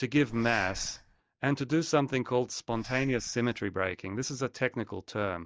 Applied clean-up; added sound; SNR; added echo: neural mask model DeepFilterNet 3.